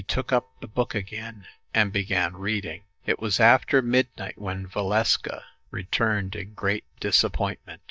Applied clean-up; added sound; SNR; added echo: neural mask model DeepFilterNet 3.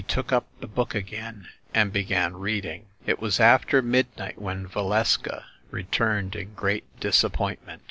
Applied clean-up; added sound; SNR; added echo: none; none; none; none.